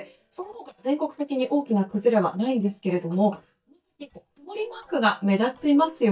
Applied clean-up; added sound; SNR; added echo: neural mask model DeepFilterNet 3.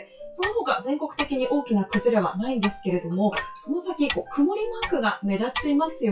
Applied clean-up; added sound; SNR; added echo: classical method WPE with log-MMSE.